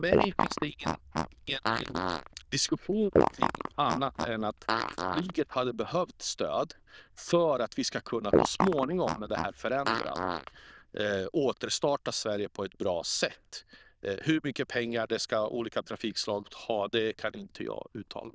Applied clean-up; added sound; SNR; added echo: neural diffusion model UNIVERSE++.